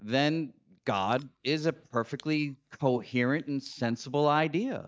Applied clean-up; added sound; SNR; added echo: neural mask model DeepFilterNet 3.